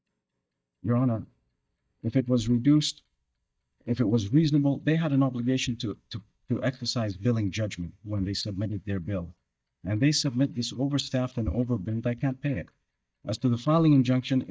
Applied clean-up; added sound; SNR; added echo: neural mask model DeepFilterNet 3.